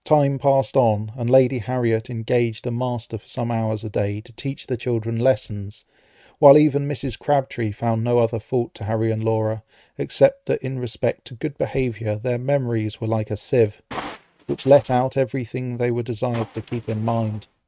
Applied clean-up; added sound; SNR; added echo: neural mask model RNNoise.